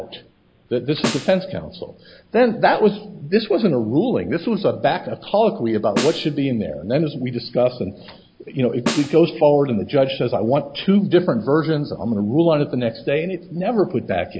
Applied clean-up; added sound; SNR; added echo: none; Snare drum; 10 dB; none.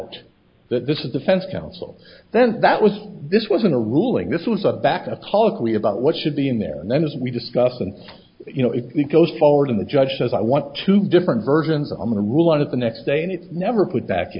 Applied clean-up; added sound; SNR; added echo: none; none; none; none.